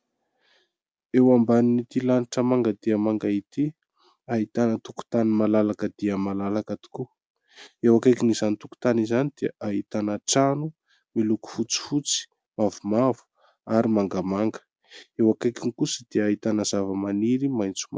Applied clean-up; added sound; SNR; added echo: none; none; none; none.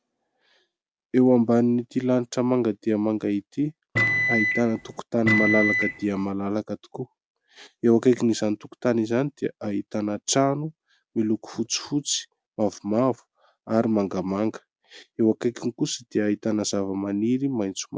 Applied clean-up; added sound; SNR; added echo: none; Microwave oven; 0 dB; none.